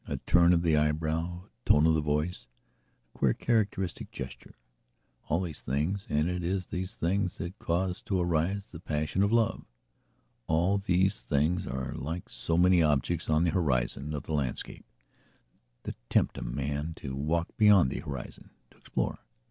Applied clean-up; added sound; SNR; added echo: none; none; none; none.